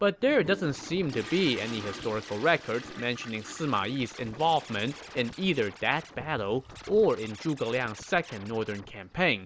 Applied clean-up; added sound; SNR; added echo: none; Toilet flush + Scratching (performance technique); 15 dB; none.